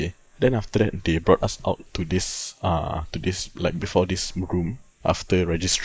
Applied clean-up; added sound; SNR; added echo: neural mask model Resemble Enhance denoiser.